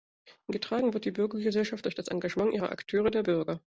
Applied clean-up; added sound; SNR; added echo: none; none; none; none.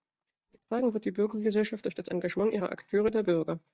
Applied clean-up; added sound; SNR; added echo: neural mask model DeepFilterNet 3.